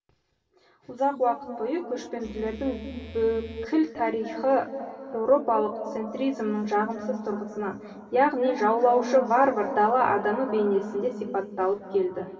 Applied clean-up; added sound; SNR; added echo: none; Musical instrument; 17 dB; reverberation time 2.8 s.